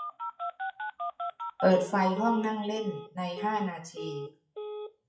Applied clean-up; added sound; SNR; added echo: classical method WPE with log-MMSE.